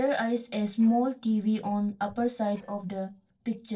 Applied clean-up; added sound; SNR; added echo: neural separator model SepFormer DNS4.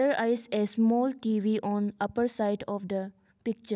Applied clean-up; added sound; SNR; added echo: none; none; none; none.